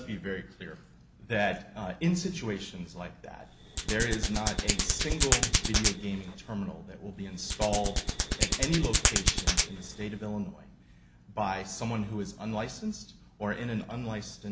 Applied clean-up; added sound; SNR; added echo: none; Hands; -5 dB; none.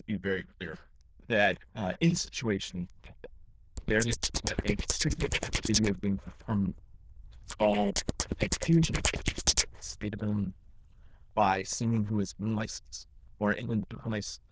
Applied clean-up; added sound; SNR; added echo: neural diffusion model UNIVERSE++.